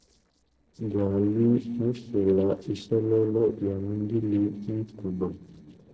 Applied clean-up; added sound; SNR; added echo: neural separator model SepFormer DNS4.